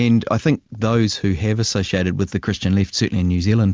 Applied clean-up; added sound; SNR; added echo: none; none; none; none.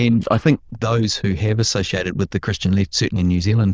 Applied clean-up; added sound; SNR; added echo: neural diffusion model UNIVERSE++.